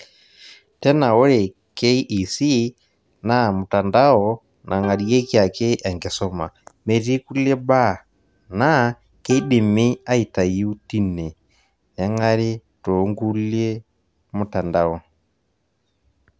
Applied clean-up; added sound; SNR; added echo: none; Plucked string instrument; 19 dB; none.